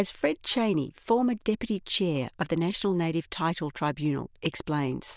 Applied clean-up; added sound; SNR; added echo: neural diffusion model UNIVERSE++.